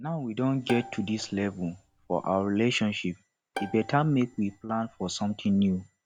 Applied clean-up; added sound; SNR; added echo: none; Bowed string instrument; 16 dB; none.